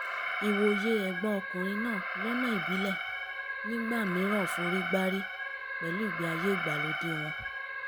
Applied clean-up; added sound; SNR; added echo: none; Alarm; 2 dB; none.